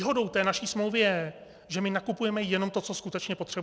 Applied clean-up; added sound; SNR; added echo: none; none; none; none.